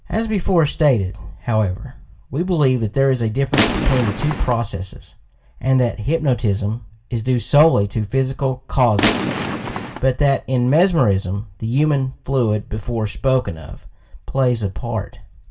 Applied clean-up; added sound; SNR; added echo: none; Gunshot, gunfire; 3 dB; reverberation time 0.2 s.